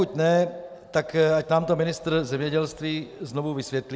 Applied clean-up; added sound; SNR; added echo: none; none; none; none.